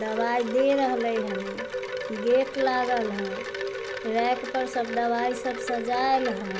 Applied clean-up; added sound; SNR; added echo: none; Wind chime; 6 dB; none.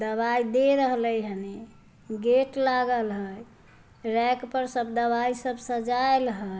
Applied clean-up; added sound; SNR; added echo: none; none; none; none.